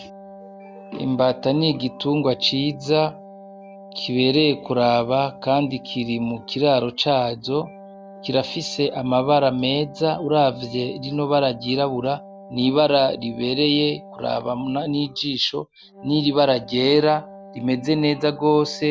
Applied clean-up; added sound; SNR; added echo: none; Wind instrument, woodwind instrument; 19 dB; none.